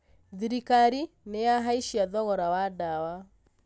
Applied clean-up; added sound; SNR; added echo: none; none; none; none.